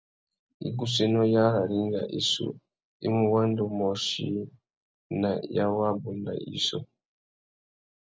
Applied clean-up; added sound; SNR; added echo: none; none; none; none.